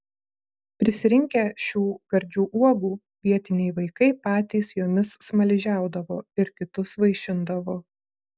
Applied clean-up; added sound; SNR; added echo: none; none; none; none.